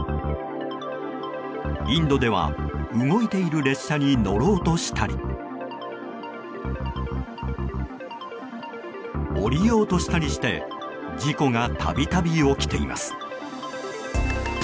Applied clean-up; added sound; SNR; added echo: none; none; none; none.